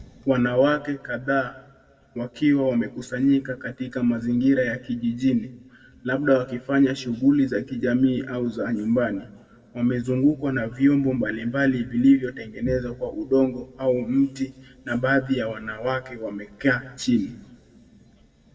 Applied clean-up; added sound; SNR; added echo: none; none; none; reverberation time 0.8 s.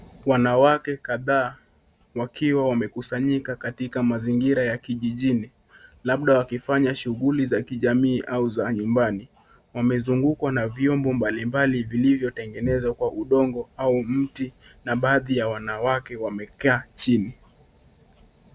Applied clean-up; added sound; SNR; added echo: none; none; none; none.